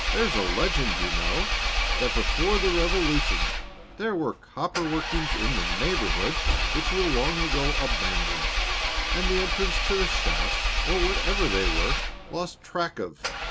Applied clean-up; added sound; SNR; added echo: none; Engine; -4 dB; none.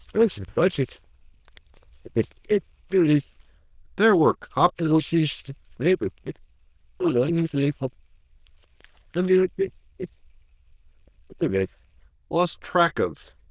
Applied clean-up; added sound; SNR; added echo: neural diffusion model UNIVERSE++.